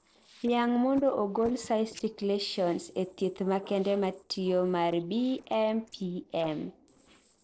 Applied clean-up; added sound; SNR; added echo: neural separator model SepFormer DNS4.